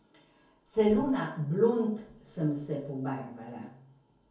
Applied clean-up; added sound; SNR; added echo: none; Buzz; 14 dB; reverberation time 0.6 s.